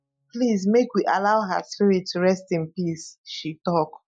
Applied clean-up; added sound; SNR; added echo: classical method Wiener filter.